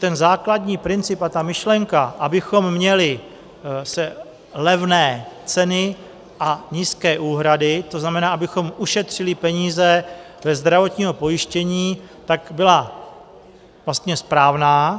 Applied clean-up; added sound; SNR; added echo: none; none; none; none.